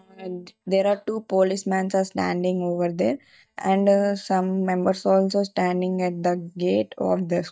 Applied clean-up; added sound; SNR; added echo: neural mask model DeepFilterNet 3.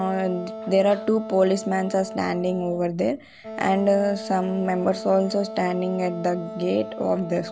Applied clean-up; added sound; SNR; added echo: none; Wind instrument, woodwind instrument; 12 dB; none.